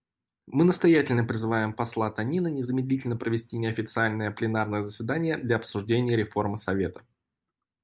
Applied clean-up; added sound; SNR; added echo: none; none; none; none.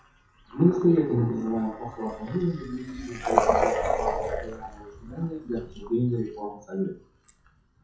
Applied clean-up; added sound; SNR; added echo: classical method WPE with log-MMSE.